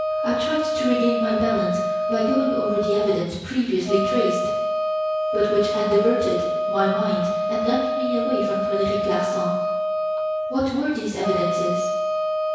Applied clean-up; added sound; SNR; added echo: none; Wind instrument, woodwind instrument; 0 dB; reverberation time 1.1 s.